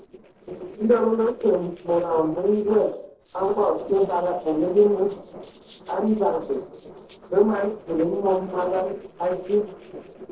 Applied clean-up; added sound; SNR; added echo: neural separator model SepFormer DNS4.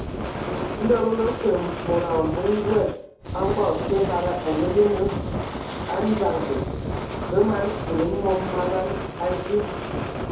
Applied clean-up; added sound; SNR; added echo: none; Fire; 4 dB; reverberation time 0.5 s.